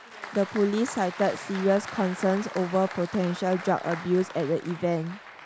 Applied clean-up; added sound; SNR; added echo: none; Applause; 13 dB; none.